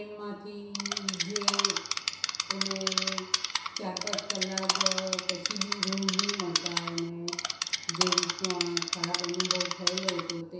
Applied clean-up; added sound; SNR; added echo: none; Insect; -5 dB; reverberation time 0.7 s.